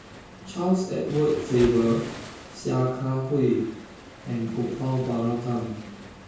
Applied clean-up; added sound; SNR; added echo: none; Waves, surf; 15 dB; reverberation time 0.6 s.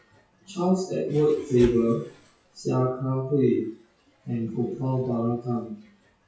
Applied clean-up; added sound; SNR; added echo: classical method WPE with log-MMSE.